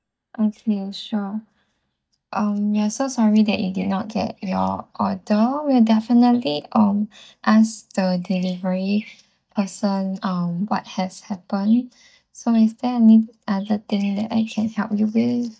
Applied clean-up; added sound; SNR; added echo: neural mask model DeepFilterNet 3.